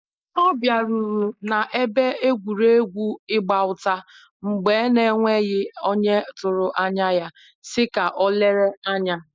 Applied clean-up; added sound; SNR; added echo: neural mask model Resemble Enhance denoiser.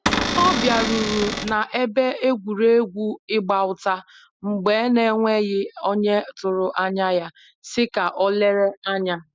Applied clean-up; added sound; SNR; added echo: none; Cupboard open or close / Door; 2 dB; none.